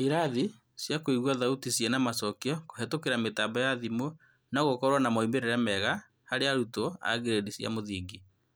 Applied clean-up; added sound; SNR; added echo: none; none; none; none.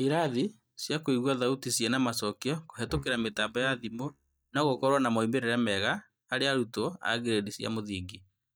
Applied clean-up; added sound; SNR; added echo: neural mask model DeepFilterNet 3.